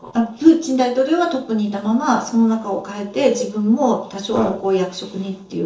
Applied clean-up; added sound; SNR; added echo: neural separator model SepFormer DNS4.